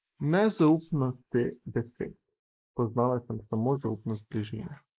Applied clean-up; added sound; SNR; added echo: neural mask model Resemble Enhance denoiser.